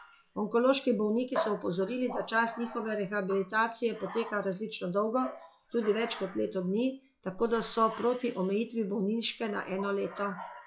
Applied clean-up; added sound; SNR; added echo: classical method log-MMSE.